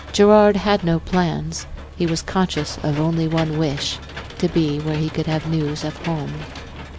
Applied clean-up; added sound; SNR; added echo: none; Engine / Mechanisms; 14 dB; none.